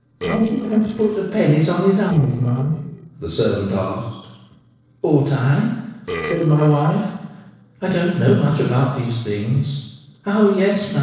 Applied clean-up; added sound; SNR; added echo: neural separator model SepFormer DNS4.